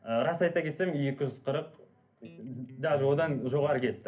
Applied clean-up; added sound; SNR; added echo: none; Electric guitar; 18 dB; reverberation time 0.3 s.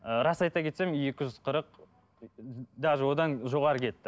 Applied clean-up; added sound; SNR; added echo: none; none; none; none.